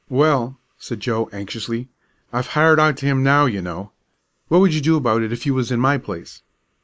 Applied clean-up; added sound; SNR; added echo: neural mask model Resemble Enhance denoiser.